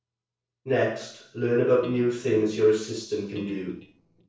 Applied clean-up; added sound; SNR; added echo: neural separator model SepFormer DNS4.